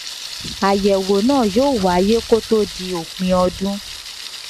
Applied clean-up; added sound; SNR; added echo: none; Thunder; 12 dB; none.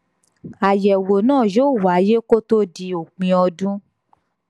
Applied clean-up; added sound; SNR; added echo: none; none; none; none.